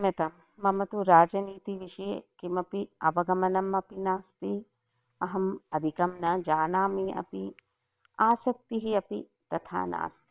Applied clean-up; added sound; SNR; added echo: neural separator model SepFormer WHAM!.